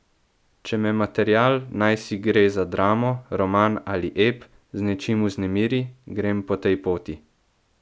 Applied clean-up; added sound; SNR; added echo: none; none; none; none.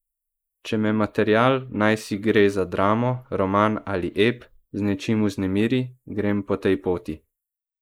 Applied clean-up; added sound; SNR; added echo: neural mask model Resemble Enhance denoiser.